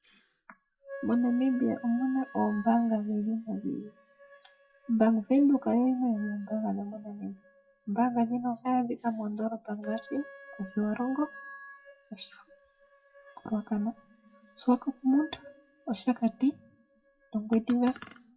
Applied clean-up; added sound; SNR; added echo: classical method WPE with log-MMSE.